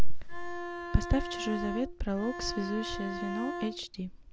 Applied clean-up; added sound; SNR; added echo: none; Bowed string instrument; 11 dB; none.